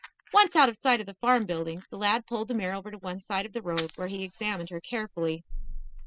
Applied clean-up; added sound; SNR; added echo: classical method spectral subtraction.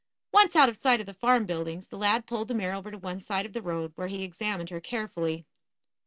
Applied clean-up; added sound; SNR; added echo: none; none; none; none.